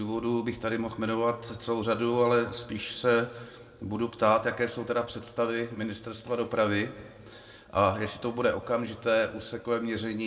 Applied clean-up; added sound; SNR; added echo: none; none; none; reverberation time 1.4 s.